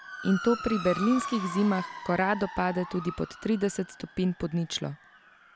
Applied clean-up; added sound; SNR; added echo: none; Motor vehicle (road) / Siren; 11 dB; none.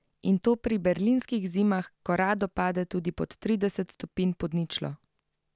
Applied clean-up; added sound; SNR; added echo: none; none; none; none.